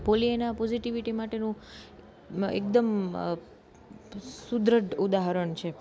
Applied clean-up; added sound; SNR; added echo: none; none; none; none.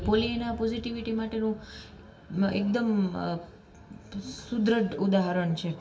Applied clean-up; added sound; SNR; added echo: none; none; none; reverberation time 0.6 s.